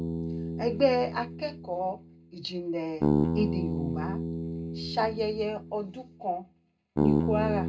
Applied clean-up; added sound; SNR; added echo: none; Bass guitar; -1 dB; reverberation time 0.2 s.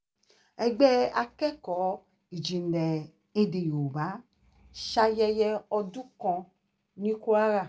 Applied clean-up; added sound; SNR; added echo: none; none; none; none.